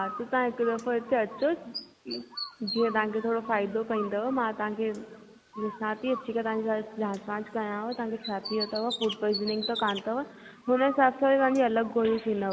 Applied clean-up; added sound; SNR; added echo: none; Bird; 13 dB; none.